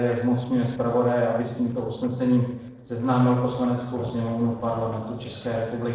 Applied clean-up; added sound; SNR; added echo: neural separator model SepFormer DNS4.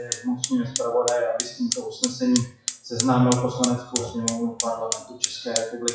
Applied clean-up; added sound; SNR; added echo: classical method WPE with log-MMSE.